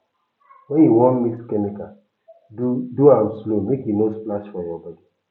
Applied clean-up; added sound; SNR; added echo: none; none; none; none.